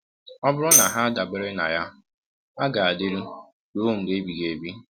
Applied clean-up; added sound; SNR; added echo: none; Tambourine; -2 dB; none.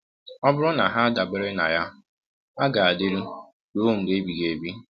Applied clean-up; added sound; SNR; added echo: none; none; none; none.